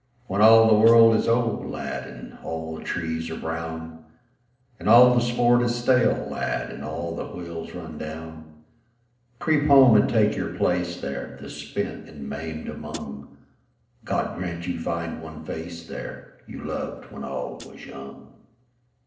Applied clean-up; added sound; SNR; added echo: neural separator model SepFormer DNS4.